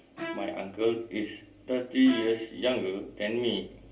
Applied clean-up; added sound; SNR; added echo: none; Bowed string instrument; 13 dB; reverberation time 0.3 s.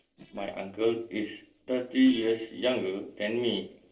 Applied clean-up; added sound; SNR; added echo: neural separator model SepFormer DNS4.